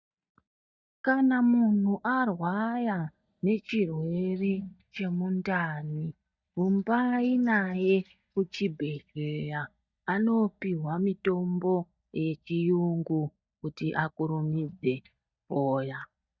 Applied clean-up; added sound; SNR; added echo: neural mask model DeepFilterNet 3.